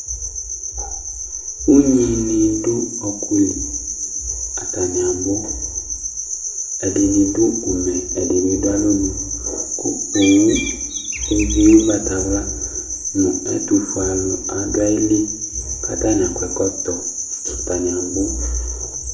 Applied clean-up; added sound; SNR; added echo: none; Bird; 12 dB; reverberation time 0.7 s.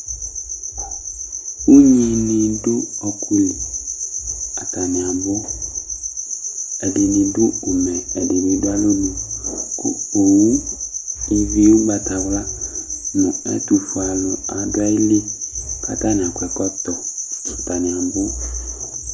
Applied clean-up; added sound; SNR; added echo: none; none; none; none.